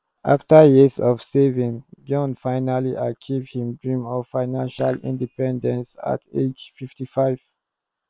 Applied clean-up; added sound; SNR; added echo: neural separator model SepFormer WHAM!.